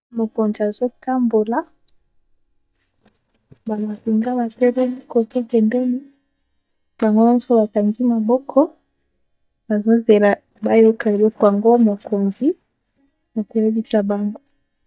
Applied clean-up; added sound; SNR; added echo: neural mask model DeepFilterNet 3.